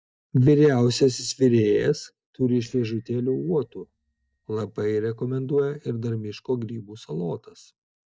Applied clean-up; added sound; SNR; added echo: neural mask model DeepFilterNet 3.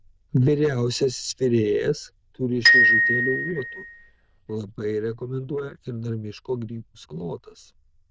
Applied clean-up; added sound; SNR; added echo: neural diffusion model UNIVERSE++.